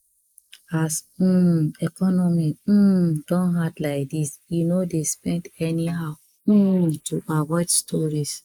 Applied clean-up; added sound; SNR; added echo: neural mask model Resemble Enhance denoiser.